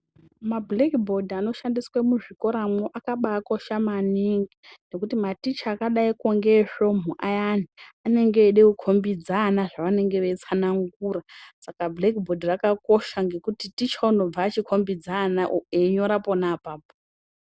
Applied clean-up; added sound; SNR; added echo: none; none; none; none.